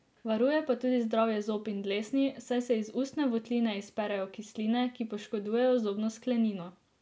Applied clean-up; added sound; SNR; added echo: none; none; none; none.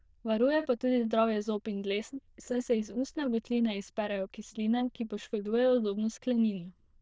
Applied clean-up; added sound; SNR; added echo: neural diffusion model UNIVERSE++.